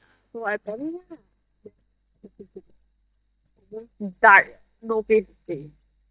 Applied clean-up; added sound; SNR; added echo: neural mask model DeepFilterNet 3.